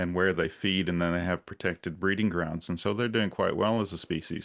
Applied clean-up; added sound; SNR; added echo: none; none; none; none.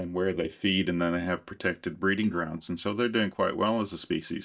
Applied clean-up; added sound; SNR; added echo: neural mask model DeepFilterNet 3.